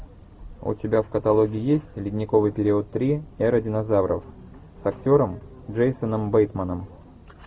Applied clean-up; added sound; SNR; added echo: none; none; none; none.